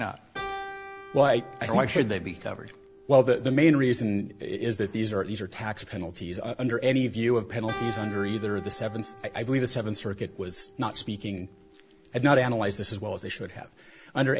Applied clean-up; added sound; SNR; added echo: none; Keyboard (musical); 17 dB; none.